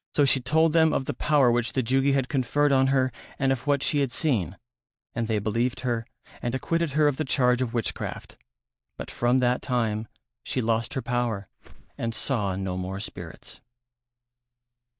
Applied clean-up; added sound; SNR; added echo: neural mask model DeepFilterNet 3.